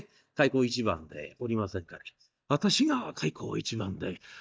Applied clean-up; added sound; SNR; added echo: neural mask model DeepFilterNet 3.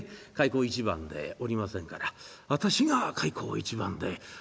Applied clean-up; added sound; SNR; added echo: none; none; none; none.